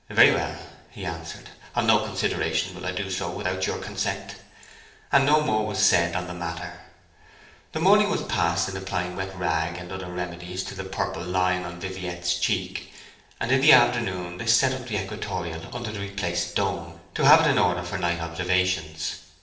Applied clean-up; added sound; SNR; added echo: none; none; none; reverberation time 0.8 s.